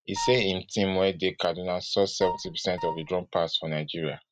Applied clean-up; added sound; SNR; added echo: neural mask model RNNoise.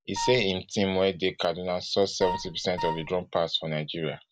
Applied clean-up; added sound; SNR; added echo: none; Wind instrument, woodwind instrument; 7 dB; none.